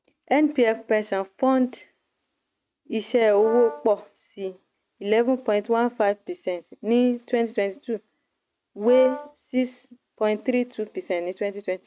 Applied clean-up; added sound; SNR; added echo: neural mask model RNNoise.